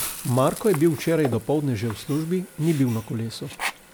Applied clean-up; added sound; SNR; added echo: none; Sink (filling or washing) + Hiss; 12 dB; none.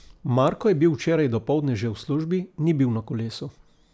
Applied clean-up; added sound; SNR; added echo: none; none; none; none.